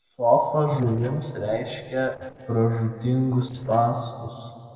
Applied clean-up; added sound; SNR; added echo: neural separator model SepFormer DNS4.